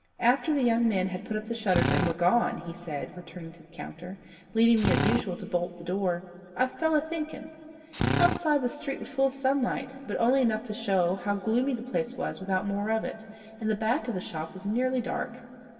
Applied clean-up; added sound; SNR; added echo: none; Drill; 0 dB; reverberation time 2.4 s.